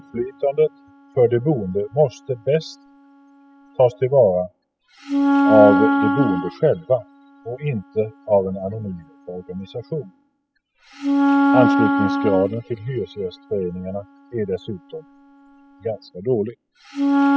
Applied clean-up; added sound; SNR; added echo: classical method spectral subtraction.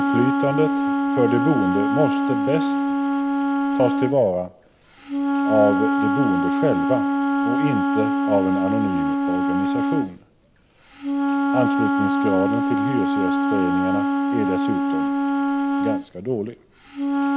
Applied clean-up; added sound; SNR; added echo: none; Wind instrument, woodwind instrument; -4 dB; none.